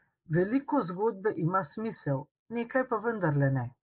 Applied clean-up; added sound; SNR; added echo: neural mask model Resemble Enhance denoiser.